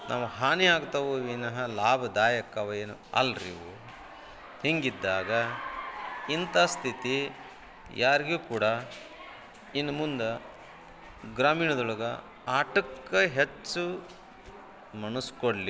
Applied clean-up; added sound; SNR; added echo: none; none; none; none.